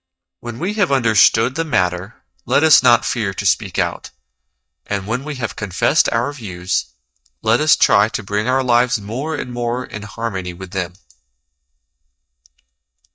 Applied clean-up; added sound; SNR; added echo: neural mask model DeepFilterNet 3.